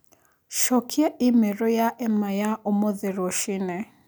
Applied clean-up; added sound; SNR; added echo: none; none; none; none.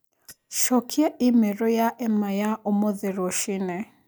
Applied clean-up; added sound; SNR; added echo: neural mask model DeepFilterNet 3.